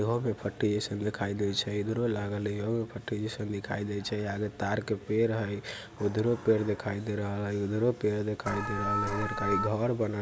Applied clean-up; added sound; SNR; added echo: none; Alarm; 2 dB; none.